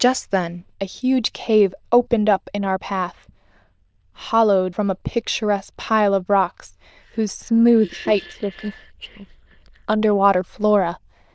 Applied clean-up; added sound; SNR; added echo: neural diffusion model UNIVERSE++.